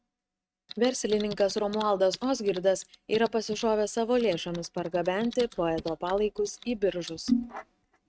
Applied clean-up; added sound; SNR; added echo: neural mask model RNNoise.